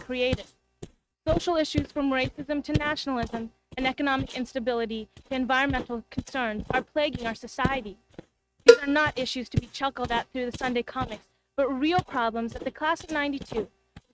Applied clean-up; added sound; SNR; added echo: neural mask model RNNoise.